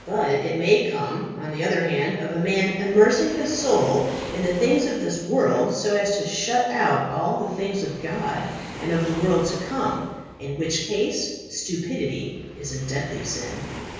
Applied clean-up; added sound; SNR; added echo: none; Waves, surf; 17 dB; reverberation time 1.2 s.